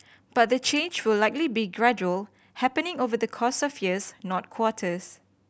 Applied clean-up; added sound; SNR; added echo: none; none; none; none.